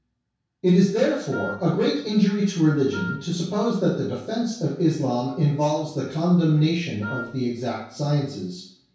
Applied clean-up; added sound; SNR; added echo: none; Wind instrument, woodwind instrument; 14 dB; reverberation time 0.6 s.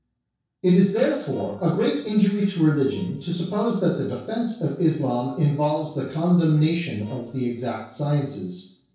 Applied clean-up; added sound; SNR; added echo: neural separator model SepFormer DNS4.